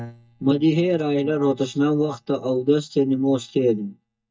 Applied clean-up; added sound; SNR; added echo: neural mask model DeepFilterNet 3.